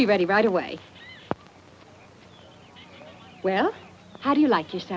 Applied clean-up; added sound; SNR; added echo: none; none; none; none.